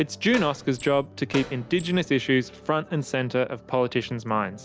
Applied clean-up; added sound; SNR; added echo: none; Door; 13 dB; none.